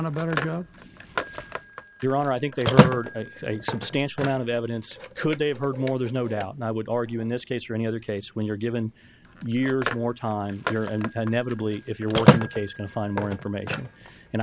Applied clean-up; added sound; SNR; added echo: none; Telephone; 1 dB; none.